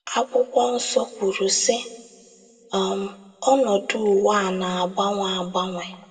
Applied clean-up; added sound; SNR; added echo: none; none; none; reverberation time 1.7 s.